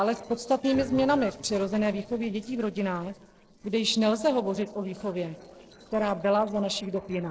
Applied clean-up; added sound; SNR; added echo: neural separator model SepFormer DNS4.